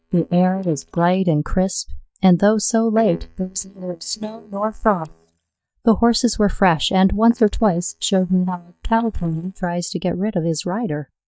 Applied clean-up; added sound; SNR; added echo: neural mask model DeepFilterNet 3.